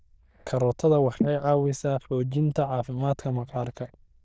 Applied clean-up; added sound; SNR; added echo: neural diffusion model UNIVERSE++.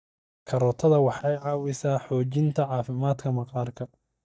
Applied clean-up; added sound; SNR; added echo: neural mask model DeepFilterNet 3.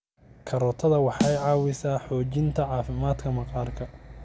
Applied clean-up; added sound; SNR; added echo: none; Snare drum; 9 dB; none.